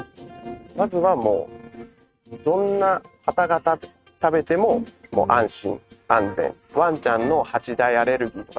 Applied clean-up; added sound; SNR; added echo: neural mask model RNNoise.